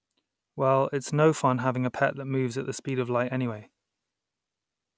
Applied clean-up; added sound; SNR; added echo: none; none; none; none.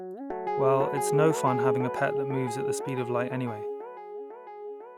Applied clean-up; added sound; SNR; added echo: none; Guitar; 0 dB; none.